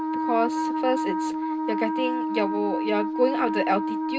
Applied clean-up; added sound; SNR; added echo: none; Wind instrument, woodwind instrument; -1 dB; reverberation time 0.2 s.